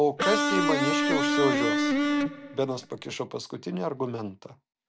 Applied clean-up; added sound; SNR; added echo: none; Electric guitar; -4 dB; none.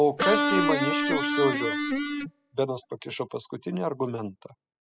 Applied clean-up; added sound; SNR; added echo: classical method spectral subtraction.